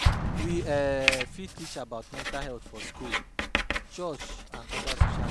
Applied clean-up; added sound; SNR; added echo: none; Writing + Explosion; -5 dB; none.